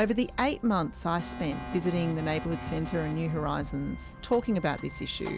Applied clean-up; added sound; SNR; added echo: none; Alarm; 12 dB; none.